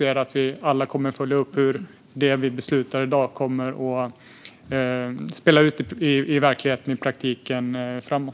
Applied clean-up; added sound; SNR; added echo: none; none; none; none.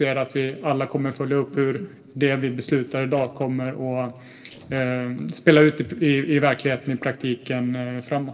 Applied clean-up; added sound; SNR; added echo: neural separator model SepFormer DNS4.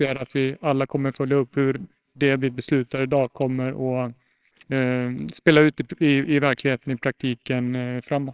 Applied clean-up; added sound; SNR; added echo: neural separator model SepFormer WHAMR!.